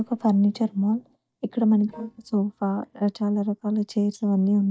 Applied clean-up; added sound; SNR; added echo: neural mask model DeepFilterNet 3.